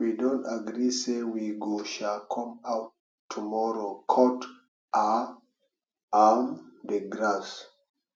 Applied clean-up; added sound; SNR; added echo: none; none; none; none.